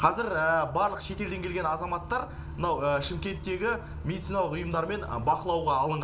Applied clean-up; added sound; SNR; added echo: none; none; none; reverberation time 1.2 s.